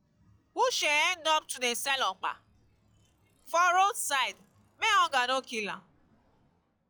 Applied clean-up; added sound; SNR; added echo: classical method log-MMSE.